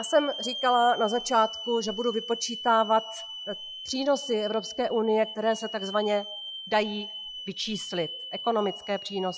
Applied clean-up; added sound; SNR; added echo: classical method log-MMSE.